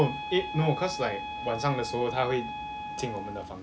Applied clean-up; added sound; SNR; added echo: none; Wind instrument, woodwind instrument; 7 dB; none.